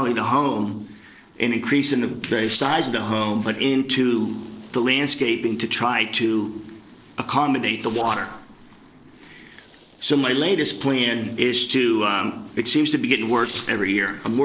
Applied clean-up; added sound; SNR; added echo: neural separator model SepFormer DNS4.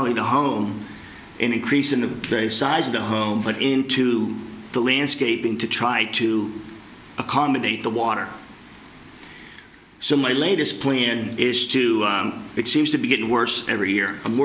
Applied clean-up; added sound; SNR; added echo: none; none; none; none.